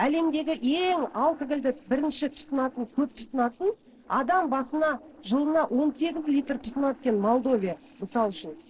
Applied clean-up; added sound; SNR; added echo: neural separator model SepFormer DNS4.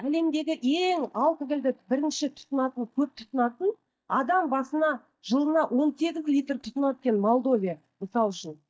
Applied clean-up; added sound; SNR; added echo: neural mask model DeepFilterNet 3.